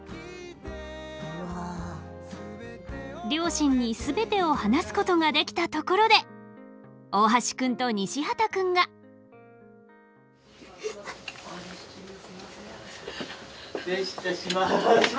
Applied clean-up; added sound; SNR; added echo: none; none; none; none.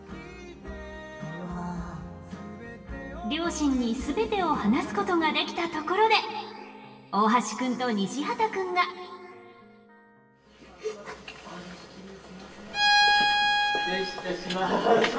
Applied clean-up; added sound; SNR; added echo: none; Bowed string instrument; -4 dB; reverberation time 2.6 s.